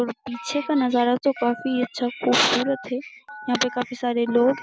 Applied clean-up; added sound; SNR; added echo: none; Telephone; 18 dB; none.